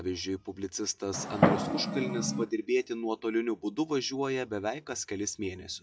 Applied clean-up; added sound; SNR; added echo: classical method WPE with log-MMSE.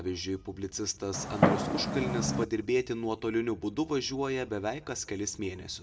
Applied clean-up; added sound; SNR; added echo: none; Fireworks; -4 dB; reverberation time 0.6 s.